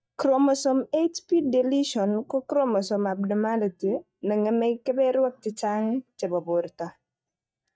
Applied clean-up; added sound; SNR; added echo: neural mask model DeepFilterNet 3.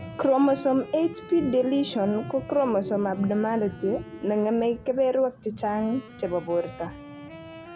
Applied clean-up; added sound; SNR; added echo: none; Wind instrument, woodwind instrument; 19 dB; none.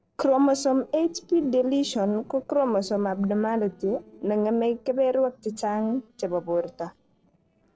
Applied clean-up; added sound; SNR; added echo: neural separator model SepFormer DNS4.